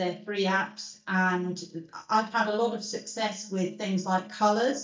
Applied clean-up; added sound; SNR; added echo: neural mask model DeepFilterNet 3.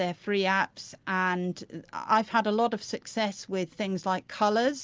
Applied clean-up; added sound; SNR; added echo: none; none; none; none.